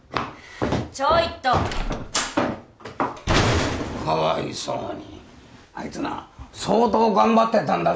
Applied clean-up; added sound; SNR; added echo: none; none; none; none.